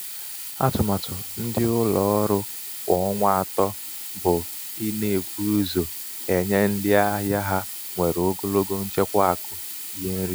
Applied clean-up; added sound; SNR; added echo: none; Sink (filling or washing); 9 dB; none.